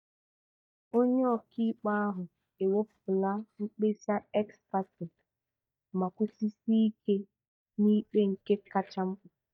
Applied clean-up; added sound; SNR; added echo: neural mask model DeepFilterNet 3.